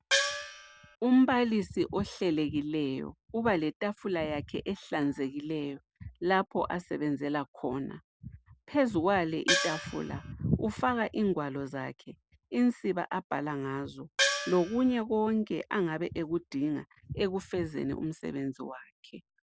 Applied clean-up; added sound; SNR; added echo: none; Gong; 0 dB; none.